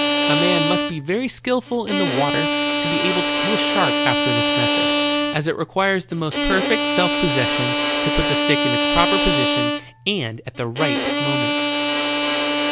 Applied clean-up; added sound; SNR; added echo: none; Bowed string instrument; -3 dB; none.